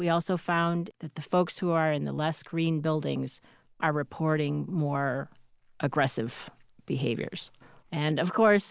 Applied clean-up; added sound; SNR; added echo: none; none; none; none.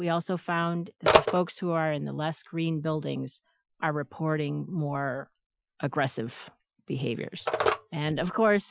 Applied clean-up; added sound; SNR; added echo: classical method Wiener filter.